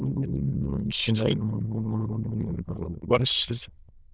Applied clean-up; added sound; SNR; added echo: neural diffusion model UNIVERSE++.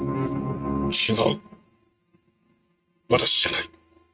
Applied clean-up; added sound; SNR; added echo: neural mask model RNNoise.